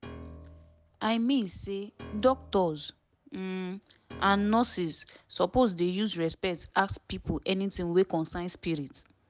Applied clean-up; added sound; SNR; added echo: none; Piano; 18 dB; none.